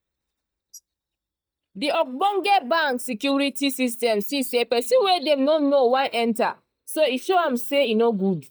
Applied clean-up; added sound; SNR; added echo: neural mask model DeepFilterNet 3.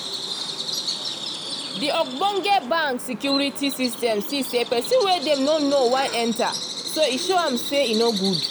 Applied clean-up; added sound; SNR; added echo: none; Bird vocalization, bird call, bird song; 7 dB; none.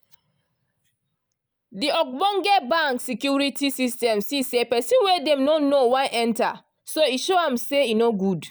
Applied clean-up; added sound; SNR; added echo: none; none; none; none.